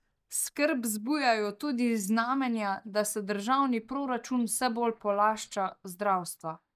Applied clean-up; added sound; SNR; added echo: neural mask model DeepFilterNet 3.